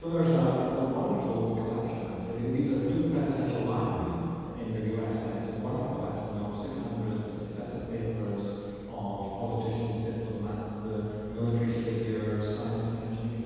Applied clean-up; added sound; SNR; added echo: none; Insect / Frog; 18 dB; reverberation time 2.1 s.